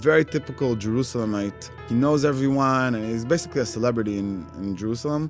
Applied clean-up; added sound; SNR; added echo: none; none; none; none.